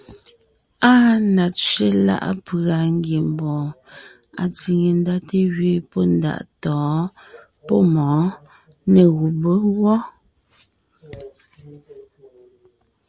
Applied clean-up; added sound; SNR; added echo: none; none; none; none.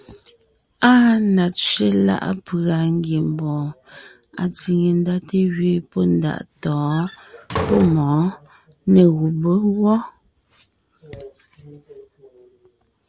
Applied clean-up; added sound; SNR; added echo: none; Slam; 10 dB; none.